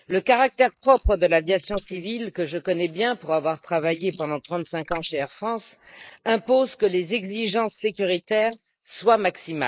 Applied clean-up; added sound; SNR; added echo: neural mask model Resemble Enhance denoiser.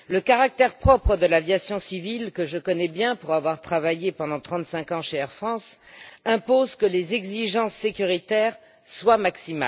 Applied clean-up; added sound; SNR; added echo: none; none; none; none.